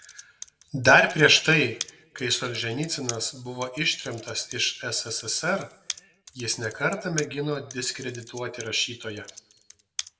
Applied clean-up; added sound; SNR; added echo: none; Computer keyboard; 16 dB; reverberation time 0.5 s.